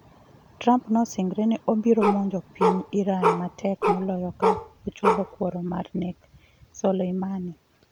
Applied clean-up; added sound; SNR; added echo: none; Bark; 0 dB; none.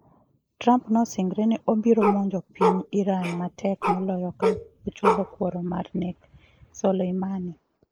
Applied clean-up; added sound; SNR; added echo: neural mask model Resemble Enhance denoiser.